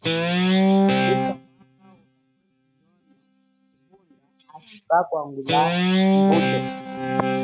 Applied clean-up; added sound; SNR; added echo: neural mask model RNNoise.